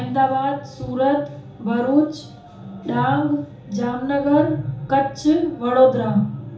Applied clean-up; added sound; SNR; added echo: none; none; none; reverberation time 1.2 s.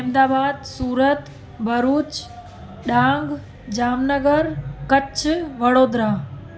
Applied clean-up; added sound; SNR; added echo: none; none; none; none.